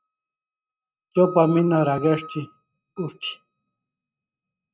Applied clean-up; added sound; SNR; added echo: neural mask model RNNoise.